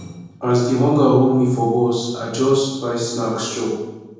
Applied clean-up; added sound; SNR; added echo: none; none; none; reverberation time 1.3 s.